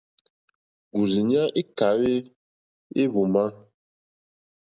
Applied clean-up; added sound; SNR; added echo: none; none; none; none.